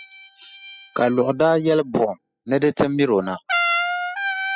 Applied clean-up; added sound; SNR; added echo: classical method spectral subtraction.